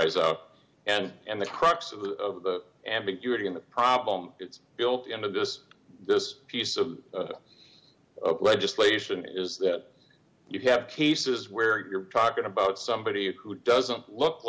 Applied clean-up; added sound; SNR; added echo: none; none; none; none.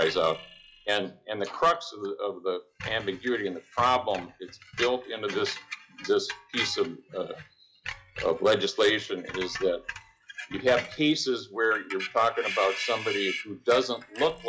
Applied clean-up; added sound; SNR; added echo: classical method log-MMSE.